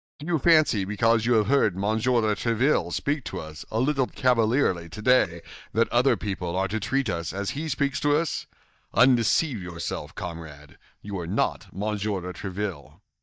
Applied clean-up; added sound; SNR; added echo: neural mask model DeepFilterNet 3.